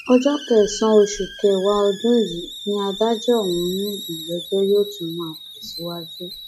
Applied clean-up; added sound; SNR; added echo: classical method log-MMSE.